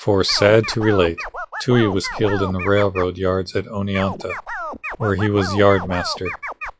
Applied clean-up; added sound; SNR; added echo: classical method log-MMSE.